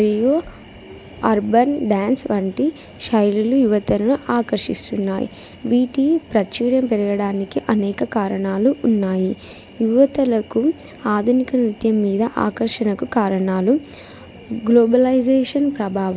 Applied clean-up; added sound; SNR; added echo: none; none; none; none.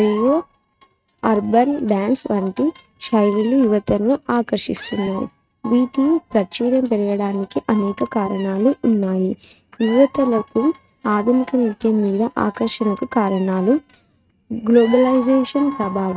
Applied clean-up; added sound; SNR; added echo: neural mask model RNNoise.